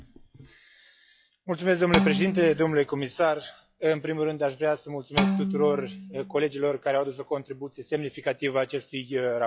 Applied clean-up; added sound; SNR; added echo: classical method log-MMSE.